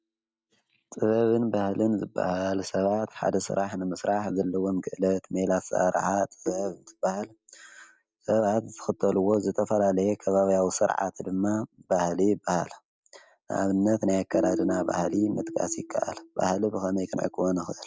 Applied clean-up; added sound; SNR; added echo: neural mask model DeepFilterNet 3.